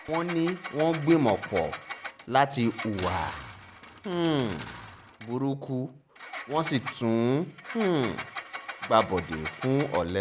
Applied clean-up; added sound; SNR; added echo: none; Engine; 12 dB; none.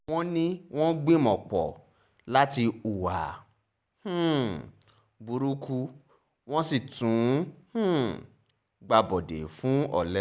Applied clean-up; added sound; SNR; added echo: none; none; none; none.